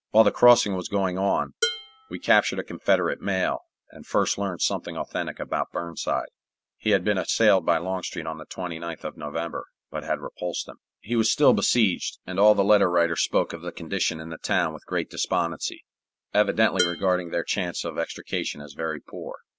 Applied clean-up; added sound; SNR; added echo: none; Dishes, pots, and pans; 8 dB; none.